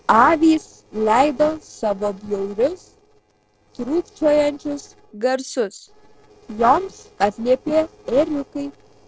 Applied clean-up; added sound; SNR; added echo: neural separator model SepFormer DNS4.